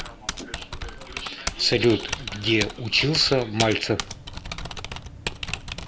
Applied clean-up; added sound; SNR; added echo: none; Typing; 8 dB; none.